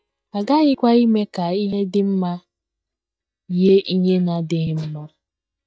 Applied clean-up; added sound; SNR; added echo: neural mask model DeepFilterNet 3.